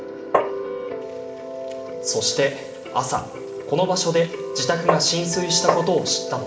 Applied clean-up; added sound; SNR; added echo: none; Tap; 0 dB; reverberation time 1.8 s.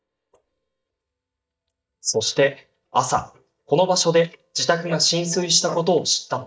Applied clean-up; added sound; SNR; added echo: neural mask model DeepFilterNet 3.